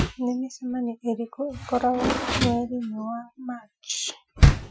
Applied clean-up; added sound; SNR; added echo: classical method Wiener filter.